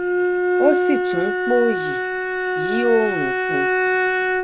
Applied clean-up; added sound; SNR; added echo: none; Bowed string instrument; -3 dB; none.